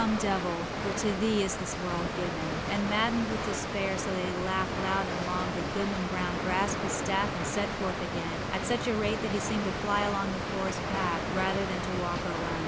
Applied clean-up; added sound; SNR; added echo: none; Water; 1 dB; none.